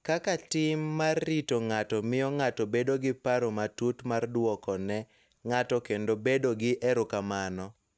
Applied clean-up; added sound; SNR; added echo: none; none; none; none.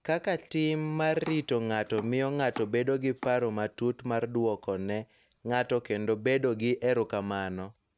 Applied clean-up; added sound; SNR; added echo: none; Domestic sounds, home sounds; 17 dB; none.